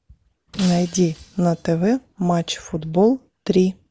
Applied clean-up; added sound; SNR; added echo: none; Shatter; 19 dB; none.